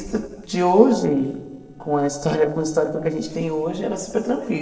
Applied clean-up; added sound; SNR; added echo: neural separator model SepFormer DNS4.